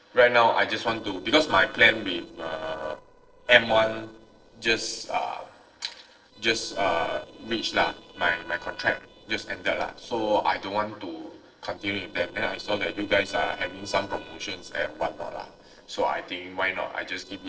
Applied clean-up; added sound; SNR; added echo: neural separator model SepFormer DNS4.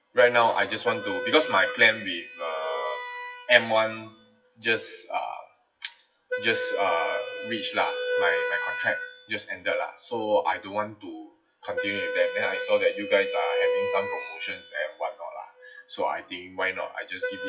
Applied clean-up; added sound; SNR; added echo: classical method WPE with log-MMSE.